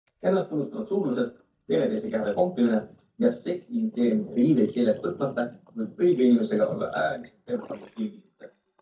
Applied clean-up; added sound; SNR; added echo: neural mask model DeepFilterNet 3.